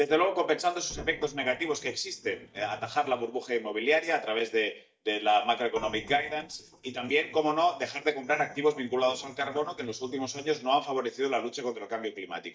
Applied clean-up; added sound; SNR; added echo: neural mask model DeepFilterNet 3.